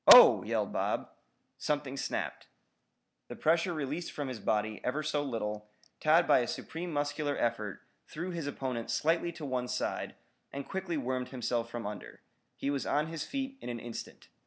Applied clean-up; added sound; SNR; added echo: none; none; none; none.